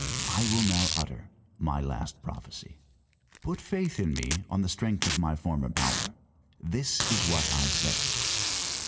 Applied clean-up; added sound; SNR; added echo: none; Packing tape, duct tape; 2 dB; reverberation time 0.3 s.